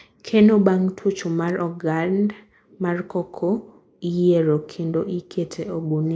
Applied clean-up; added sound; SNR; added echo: neural mask model Resemble Enhance denoiser.